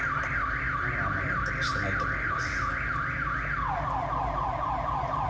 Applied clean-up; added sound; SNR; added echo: none; Alarm; -5 dB; reverberation time 0.9 s.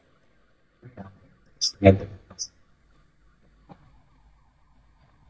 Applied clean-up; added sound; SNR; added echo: neural mask model DeepFilterNet 3.